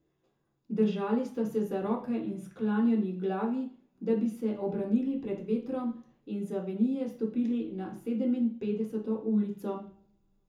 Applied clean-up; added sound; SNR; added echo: none; none; none; reverberation time 0.6 s.